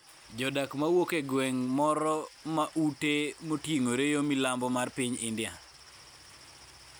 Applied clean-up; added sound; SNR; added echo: none; none; none; none.